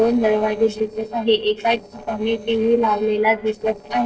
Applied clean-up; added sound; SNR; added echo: neural separator model SepFormer DNS4.